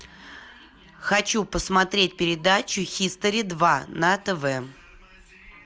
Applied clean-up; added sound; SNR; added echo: none; none; none; none.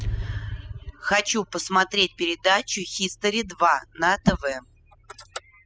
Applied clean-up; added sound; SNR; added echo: classical method spectral subtraction.